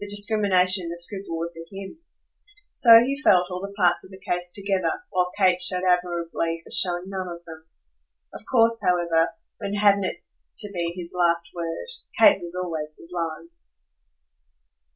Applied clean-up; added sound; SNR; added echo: none; none; none; none.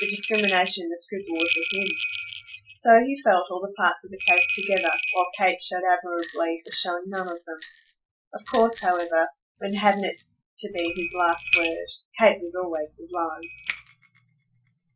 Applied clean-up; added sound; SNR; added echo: classical method Wiener filter.